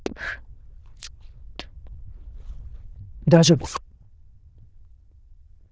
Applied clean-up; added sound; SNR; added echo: neural diffusion model UNIVERSE++.